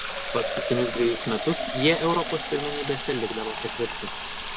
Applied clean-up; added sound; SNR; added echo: none; Fill (with liquid); 3 dB; none.